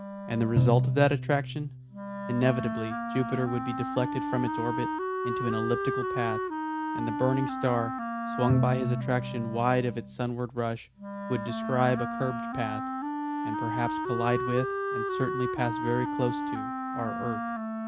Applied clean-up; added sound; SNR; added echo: none; Bowed string instrument + Wind instrument, woodwind instrument; 1 dB; none.